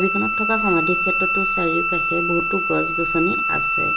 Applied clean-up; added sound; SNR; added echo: none; Bowed string instrument; -3 dB; reverberation time 0.4 s.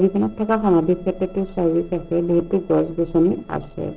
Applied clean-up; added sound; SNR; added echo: neural separator model SepFormer DNS4.